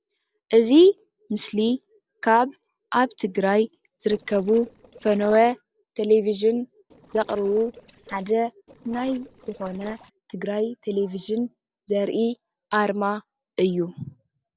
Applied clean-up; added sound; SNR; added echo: neural separator model SepFormer DNS4.